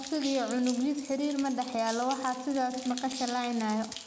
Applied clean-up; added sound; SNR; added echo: neural mask model Resemble Enhance denoiser.